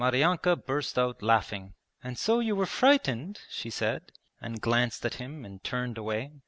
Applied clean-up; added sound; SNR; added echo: none; none; none; none.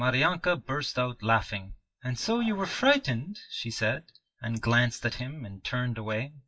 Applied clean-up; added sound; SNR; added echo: classical method WPE with log-MMSE.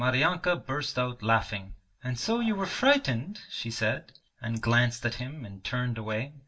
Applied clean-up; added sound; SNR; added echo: none; Dog; 19 dB; reverberation time 0.2 s.